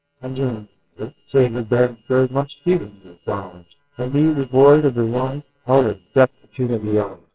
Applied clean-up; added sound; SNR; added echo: neural separator model SepFormer WHAMR!.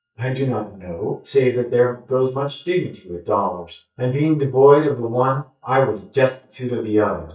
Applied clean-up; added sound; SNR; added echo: neural mask model DeepFilterNet 3.